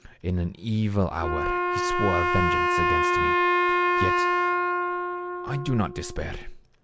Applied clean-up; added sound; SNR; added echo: none; Wind instrument, woodwind instrument; -4 dB; none.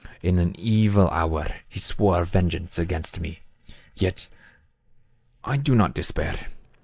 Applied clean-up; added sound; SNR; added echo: neural mask model Resemble Enhance denoiser.